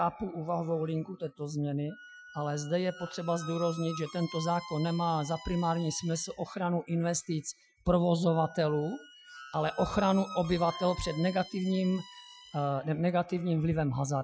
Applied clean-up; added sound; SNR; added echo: classical method Wiener filter.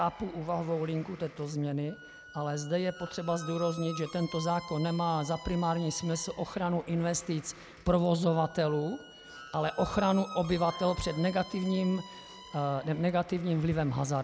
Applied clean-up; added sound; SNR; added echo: none; Squeak; 17 dB; none.